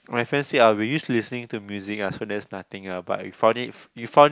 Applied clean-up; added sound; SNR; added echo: none; none; none; none.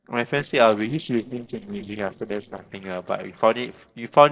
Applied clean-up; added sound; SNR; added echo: neural separator model SepFormer DNS4.